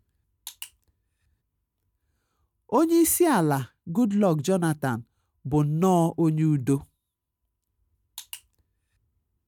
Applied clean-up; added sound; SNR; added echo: none; none; none; none.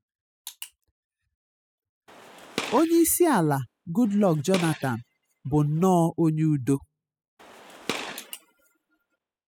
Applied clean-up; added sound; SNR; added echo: classical method spectral subtraction.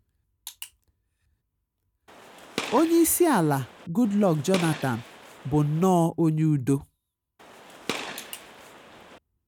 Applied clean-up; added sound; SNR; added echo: none; Gunshot, gunfire; 13 dB; none.